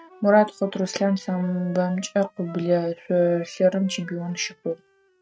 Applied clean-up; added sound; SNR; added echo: neural mask model RNNoise.